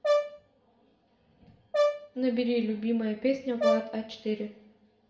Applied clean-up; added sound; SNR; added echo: none; Brass instrument; 0 dB; reverberation time 0.8 s.